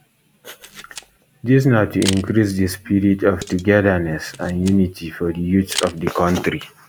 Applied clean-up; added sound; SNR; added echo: none; Dishes, pots, and pans + Camera; 16 dB; none.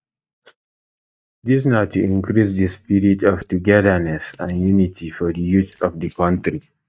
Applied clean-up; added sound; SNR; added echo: neural mask model DeepFilterNet 3.